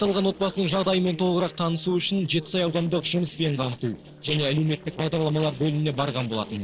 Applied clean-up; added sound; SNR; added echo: neural separator model SepFormer DNS4.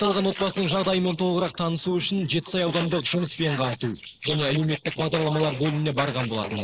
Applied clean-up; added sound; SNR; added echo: neural mask model Resemble Enhance denoiser.